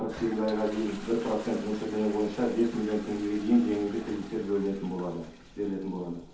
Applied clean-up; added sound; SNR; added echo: none; Toilet flush; 17 dB; reverberation time 0.6 s.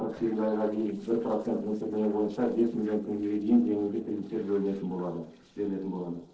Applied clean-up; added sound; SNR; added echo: neural separator model SepFormer DNS4.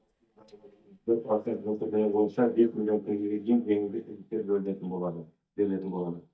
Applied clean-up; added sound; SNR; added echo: neural mask model DeepFilterNet 3.